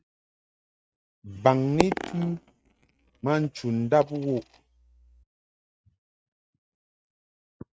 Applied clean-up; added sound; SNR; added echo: neural mask model RNNoise.